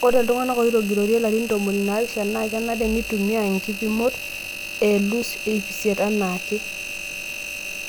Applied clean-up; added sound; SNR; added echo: none; Engine; 9 dB; none.